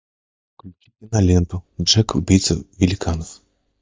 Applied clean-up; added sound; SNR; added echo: neural mask model DeepFilterNet 3.